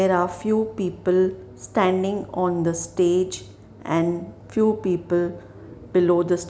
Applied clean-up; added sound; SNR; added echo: none; none; none; none.